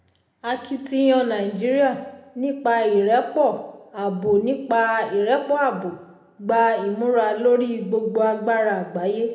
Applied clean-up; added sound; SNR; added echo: none; none; none; reverberation time 0.7 s.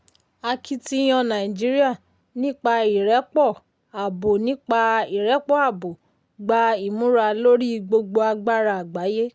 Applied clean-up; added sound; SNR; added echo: none; none; none; none.